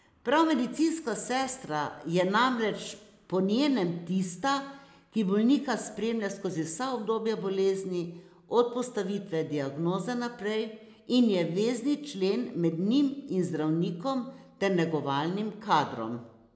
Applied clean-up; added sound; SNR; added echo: none; none; none; none.